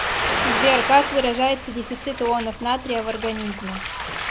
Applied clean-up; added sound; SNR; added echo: none; Ocean; 3 dB; none.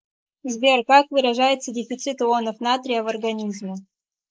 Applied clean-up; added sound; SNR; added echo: neural mask model Resemble Enhance denoiser.